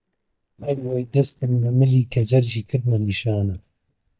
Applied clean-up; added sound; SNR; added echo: neural mask model DeepFilterNet 3.